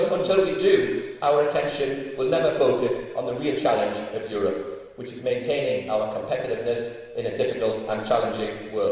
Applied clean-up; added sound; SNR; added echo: neural separator model SepFormer DNS4.